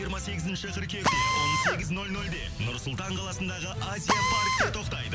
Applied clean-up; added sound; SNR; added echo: none; Drill; -1 dB; none.